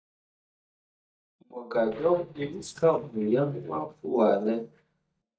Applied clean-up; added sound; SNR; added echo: neural mask model DeepFilterNet 3.